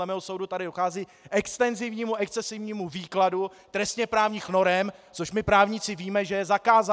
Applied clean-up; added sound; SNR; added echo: none; none; none; none.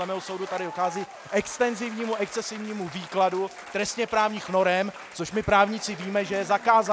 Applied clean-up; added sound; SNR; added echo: none; Applause / Crowd / Cheering; 15 dB; none.